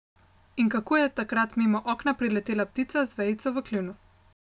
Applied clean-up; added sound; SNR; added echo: none; none; none; none.